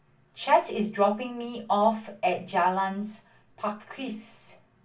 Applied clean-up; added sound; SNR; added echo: none; none; none; reverberation time 0.2 s.